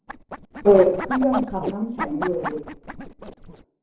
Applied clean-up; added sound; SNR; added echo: neural separator model SepFormer DNS4.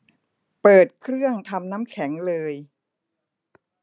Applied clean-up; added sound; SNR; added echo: none; none; none; none.